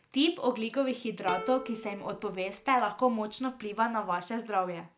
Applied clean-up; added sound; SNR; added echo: none; Plucked string instrument; 14 dB; none.